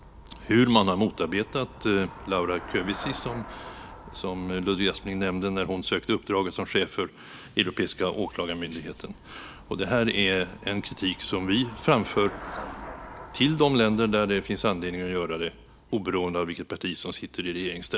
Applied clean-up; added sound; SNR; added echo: none; Traffic noise, roadway noise / Bicycle; 17 dB; none.